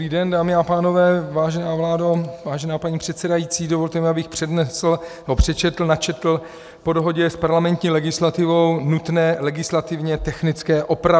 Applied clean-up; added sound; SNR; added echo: none; none; none; none.